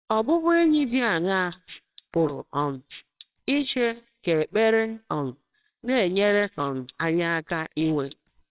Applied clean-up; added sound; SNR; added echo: neural separator model SepFormer WHAMR!.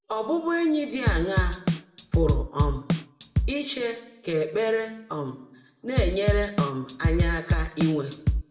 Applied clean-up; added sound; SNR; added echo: none; Drum / Drum kit; -3 dB; reverberation time 0.7 s.